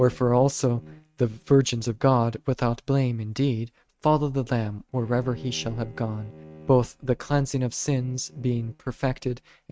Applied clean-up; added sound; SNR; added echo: neural mask model RNNoise.